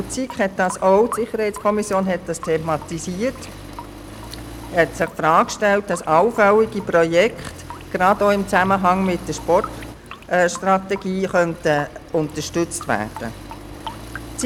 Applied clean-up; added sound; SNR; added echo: none; Accelerating, revving, vroom + Drip / Sink (filling or washing) / Water tap, faucet; 16 dB; none.